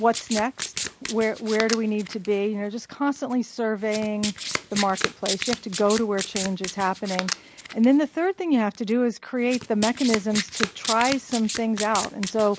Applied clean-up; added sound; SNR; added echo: none; Domestic sounds, home sounds; 9 dB; none.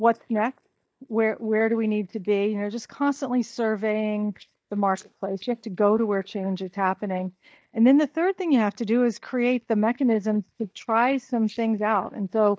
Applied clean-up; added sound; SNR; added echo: neural mask model DeepFilterNet 3.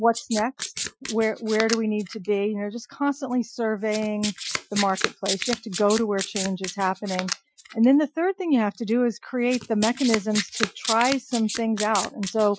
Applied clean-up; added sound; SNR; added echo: classical method Wiener filter.